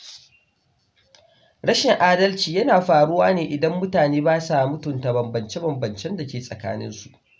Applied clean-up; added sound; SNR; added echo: none; none; none; none.